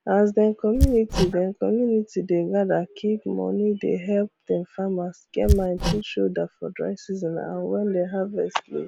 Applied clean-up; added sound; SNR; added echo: none; Hammer; 2 dB; none.